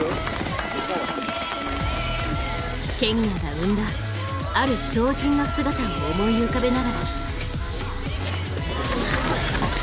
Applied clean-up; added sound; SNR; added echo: none; Wind instrument, woodwind instrument; 11 dB; none.